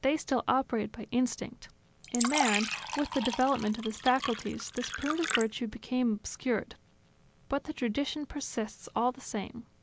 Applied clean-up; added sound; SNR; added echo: none; Fill (with liquid); 4 dB; none.